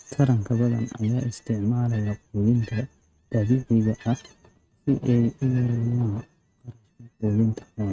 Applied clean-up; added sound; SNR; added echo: neural mask model RNNoise.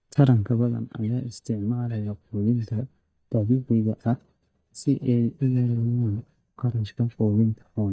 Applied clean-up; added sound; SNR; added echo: neural mask model DeepFilterNet 3.